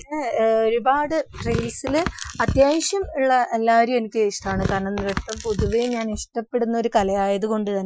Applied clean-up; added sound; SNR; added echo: classical method Wiener filter.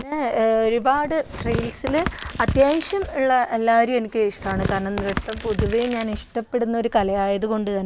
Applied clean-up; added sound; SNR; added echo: none; Tearing; 8 dB; none.